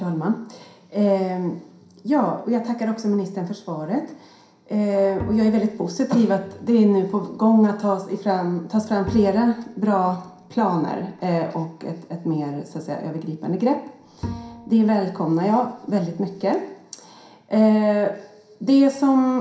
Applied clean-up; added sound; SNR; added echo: none; Bowed string instrument; 17 dB; reverberation time 0.5 s.